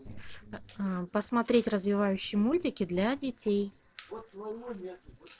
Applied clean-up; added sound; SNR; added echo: neural separator model SepFormer DNS4.